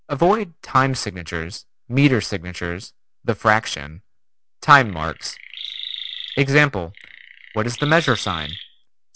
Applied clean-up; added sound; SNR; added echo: none; Chirp, tweet; 13 dB; none.